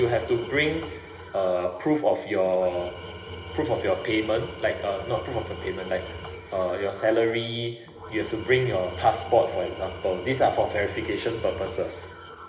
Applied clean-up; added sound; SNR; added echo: none; Tools; 13 dB; reverberation time 1.0 s.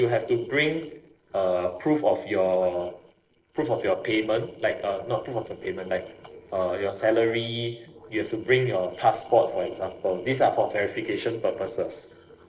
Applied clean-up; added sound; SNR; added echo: neural separator model SepFormer DNS4.